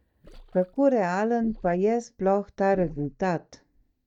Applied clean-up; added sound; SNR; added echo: neural mask model DeepFilterNet 3.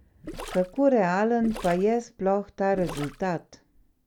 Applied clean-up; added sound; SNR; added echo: none; Gurgling; 16 dB; none.